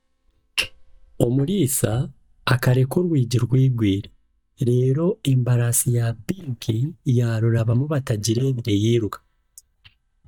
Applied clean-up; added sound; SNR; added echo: neural mask model DeepFilterNet 3.